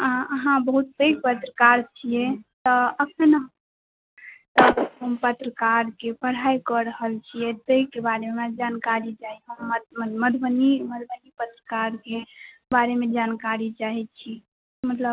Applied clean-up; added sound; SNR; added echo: neural mask model RNNoise.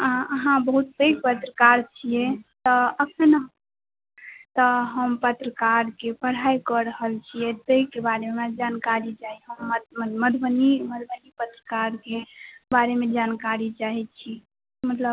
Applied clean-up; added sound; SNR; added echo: none; none; none; none.